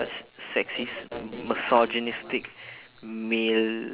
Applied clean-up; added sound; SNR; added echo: none; none; none; none.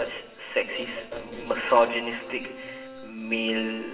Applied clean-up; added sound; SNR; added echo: none; Bowed string instrument; 18 dB; reverberation time 1.1 s.